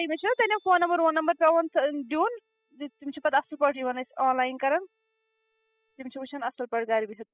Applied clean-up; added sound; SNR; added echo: classical method spectral subtraction.